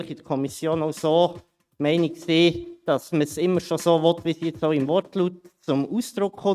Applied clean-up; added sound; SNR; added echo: neural mask model RNNoise.